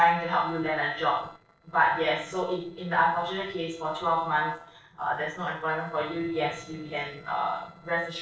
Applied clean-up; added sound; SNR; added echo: neural separator model SepFormer DNS4.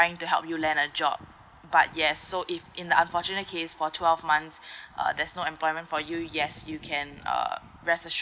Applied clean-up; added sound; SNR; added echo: none; none; none; none.